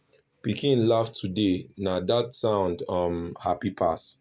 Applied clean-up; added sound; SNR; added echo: none; none; none; none.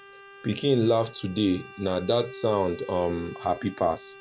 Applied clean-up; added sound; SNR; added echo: none; Bowed string instrument; 18 dB; none.